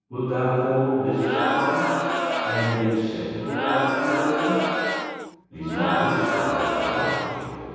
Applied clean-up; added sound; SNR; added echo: none; Crowd; 0 dB; reverberation time 2.2 s.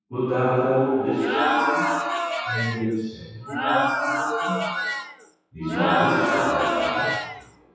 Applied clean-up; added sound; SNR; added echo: classical method WPE with log-MMSE.